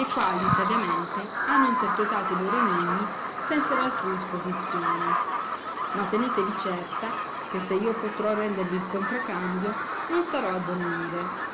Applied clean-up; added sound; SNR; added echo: none; Bird vocalization, bird call, bird song; -1 dB; none.